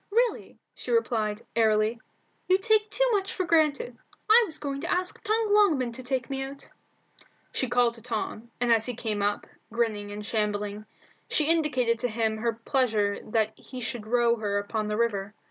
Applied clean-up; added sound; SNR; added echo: none; none; none; none.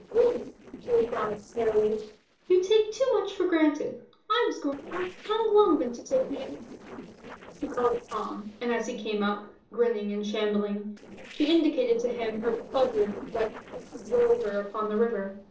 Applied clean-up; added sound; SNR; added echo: neural separator model SepFormer DNS4.